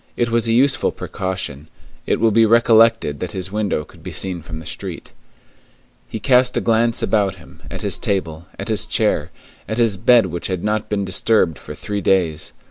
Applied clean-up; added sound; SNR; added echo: none; none; none; none.